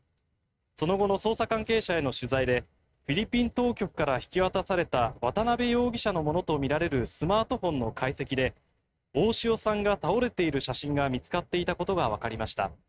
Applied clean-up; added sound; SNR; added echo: neural mask model RNNoise.